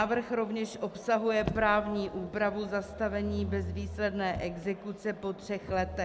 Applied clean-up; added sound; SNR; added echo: none; Motor vehicle (road); 11 dB; none.